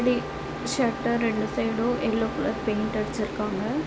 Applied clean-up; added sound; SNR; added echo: none; Trumpet; 15 dB; none.